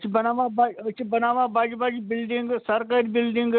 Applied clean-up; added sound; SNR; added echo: none; none; none; none.